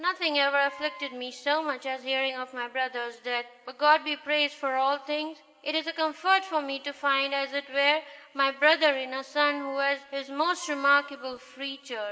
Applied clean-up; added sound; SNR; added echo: none; Wind instrument, woodwind instrument; 18 dB; reverberation time 1.8 s.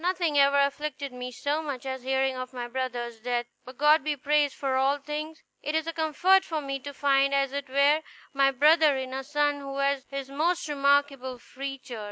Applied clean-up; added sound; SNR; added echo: none; none; none; none.